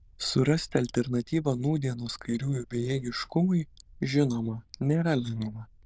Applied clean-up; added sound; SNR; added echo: neural diffusion model UNIVERSE++.